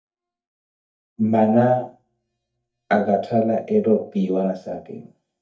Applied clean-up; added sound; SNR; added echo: neural mask model DeepFilterNet 3.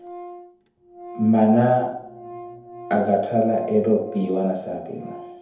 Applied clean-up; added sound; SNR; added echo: none; Organ; 17 dB; reverberation time 2.1 s.